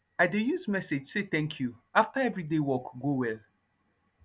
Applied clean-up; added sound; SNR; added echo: none; none; none; none.